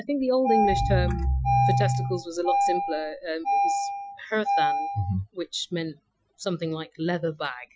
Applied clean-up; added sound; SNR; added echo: classical method Wiener filter.